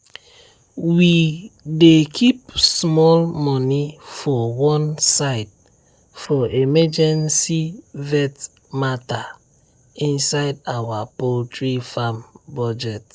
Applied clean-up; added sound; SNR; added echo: neural separator model SepFormer DNS4.